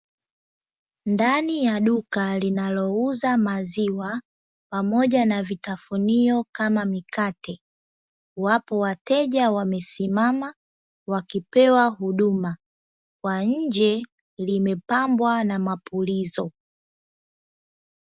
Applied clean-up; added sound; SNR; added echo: none; none; none; none.